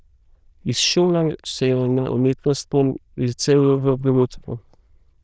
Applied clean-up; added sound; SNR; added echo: neural diffusion model UNIVERSE++.